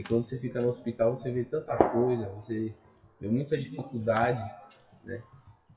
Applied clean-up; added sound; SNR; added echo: classical method WPE with log-MMSE.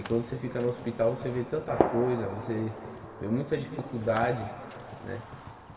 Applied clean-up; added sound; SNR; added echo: none; Gunshot, gunfire; 6 dB; reverberation time 2.5 s.